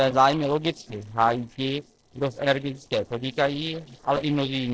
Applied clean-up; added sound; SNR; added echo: neural separator model SepFormer DNS4.